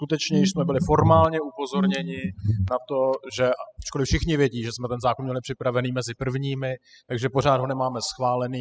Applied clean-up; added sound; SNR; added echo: classical method spectral subtraction.